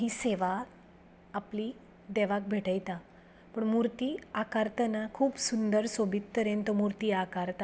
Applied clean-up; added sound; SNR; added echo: none; none; none; none.